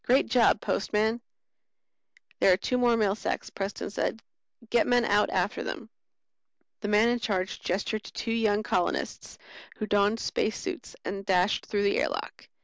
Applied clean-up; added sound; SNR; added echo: none; none; none; none.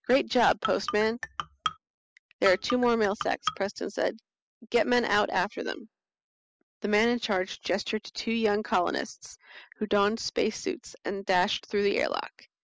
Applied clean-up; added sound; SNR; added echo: classical method spectral subtraction.